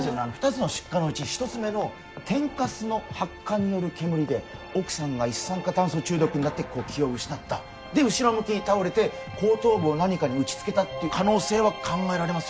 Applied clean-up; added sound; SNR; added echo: none; none; none; none.